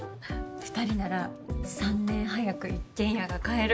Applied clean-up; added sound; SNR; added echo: none; none; none; none.